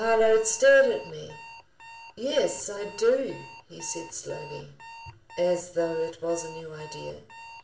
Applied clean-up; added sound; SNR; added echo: none; Alarm; 19 dB; reverberation time 0.4 s.